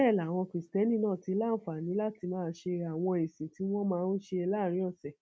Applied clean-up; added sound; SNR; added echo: none; none; none; none.